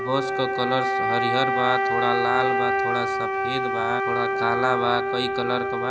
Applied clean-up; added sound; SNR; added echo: none; Wind instrument, woodwind instrument; -3 dB; none.